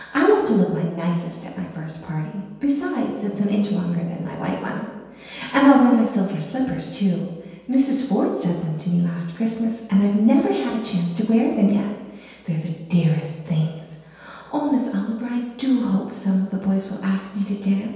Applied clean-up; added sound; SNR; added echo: none; none; none; reverberation time 1.2 s.